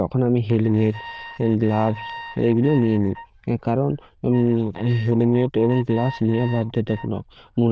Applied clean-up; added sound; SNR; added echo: neural diffusion model UNIVERSE++.